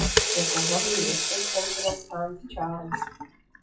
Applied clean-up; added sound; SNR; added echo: classical method WPE with log-MMSE.